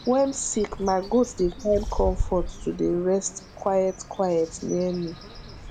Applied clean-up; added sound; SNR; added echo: none; Bird; 9 dB; none.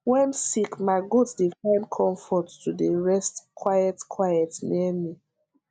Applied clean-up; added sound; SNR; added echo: none; none; none; none.